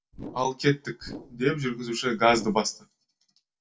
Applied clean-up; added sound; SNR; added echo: neural separator model SepFormer DNS4.